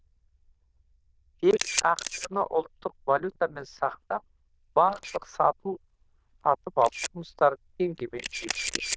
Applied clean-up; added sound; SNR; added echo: neural diffusion model UNIVERSE++.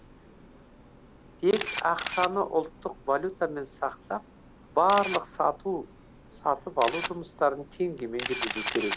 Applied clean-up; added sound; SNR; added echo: none; Camera; 6 dB; none.